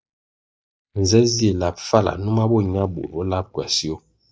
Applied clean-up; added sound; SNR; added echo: neural mask model DeepFilterNet 3.